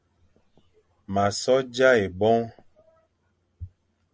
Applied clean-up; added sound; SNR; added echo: none; none; none; none.